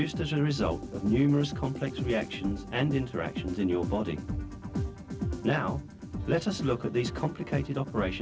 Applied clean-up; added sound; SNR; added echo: none; none; none; none.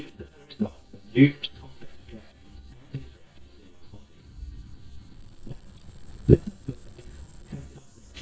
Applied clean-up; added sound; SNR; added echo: neural mask model DeepFilterNet 3.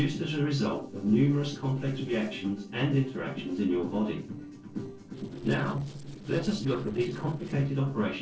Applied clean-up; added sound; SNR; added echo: neural separator model SepFormer DNS4.